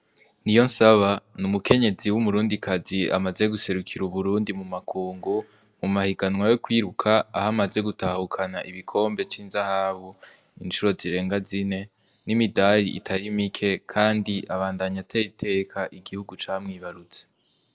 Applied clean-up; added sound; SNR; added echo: none; none; none; none.